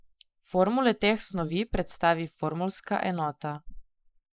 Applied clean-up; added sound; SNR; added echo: neural mask model Resemble Enhance denoiser.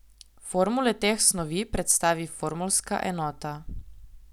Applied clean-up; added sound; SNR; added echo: none; none; none; none.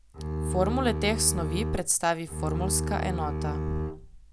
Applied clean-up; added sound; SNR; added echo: none; Bowed string instrument; 1 dB; none.